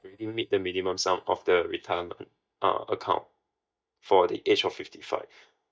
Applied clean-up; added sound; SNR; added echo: neural mask model DeepFilterNet 3.